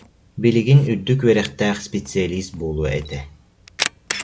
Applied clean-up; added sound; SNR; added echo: none; Camera; 14 dB; none.